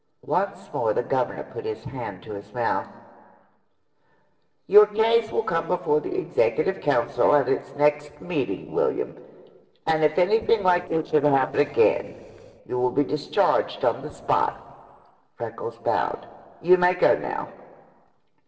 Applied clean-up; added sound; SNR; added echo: neural separator model SepFormer DNS4.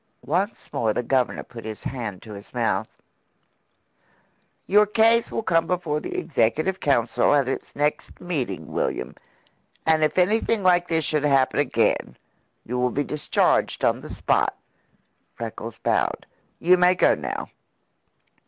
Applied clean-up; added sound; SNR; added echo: none; none; none; none.